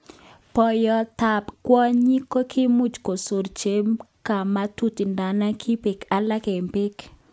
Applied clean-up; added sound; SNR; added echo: none; none; none; none.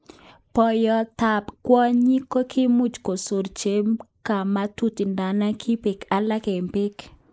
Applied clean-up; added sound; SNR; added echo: neural mask model Resemble Enhance denoiser.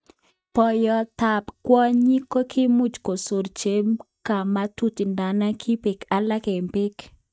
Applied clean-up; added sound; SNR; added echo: neural mask model DeepFilterNet 3.